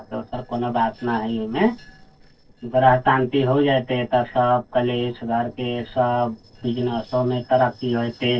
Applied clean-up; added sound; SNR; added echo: neural separator model SepFormer DNS4.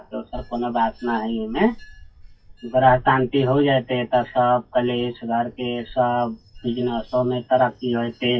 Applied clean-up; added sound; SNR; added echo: classical method WPE with log-MMSE.